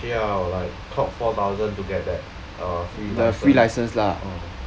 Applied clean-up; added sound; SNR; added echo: none; none; none; none.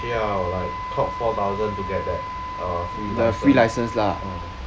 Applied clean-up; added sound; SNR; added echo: none; Wind instrument, woodwind instrument; 8 dB; none.